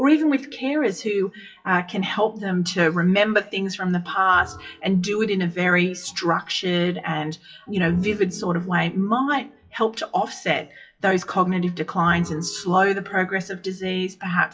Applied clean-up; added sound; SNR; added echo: classical method WPE with log-MMSE.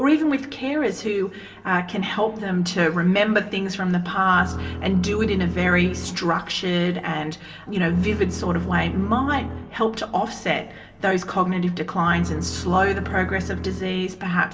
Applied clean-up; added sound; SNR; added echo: none; Bowed string instrument; 10 dB; reverberation time 1.4 s.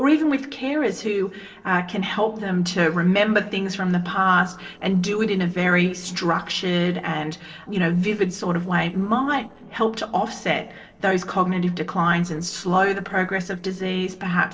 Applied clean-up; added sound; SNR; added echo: neural separator model SepFormer DNS4.